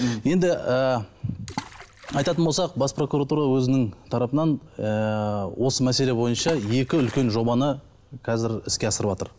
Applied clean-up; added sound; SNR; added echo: none; Water / Splash, splatter; 15 dB; none.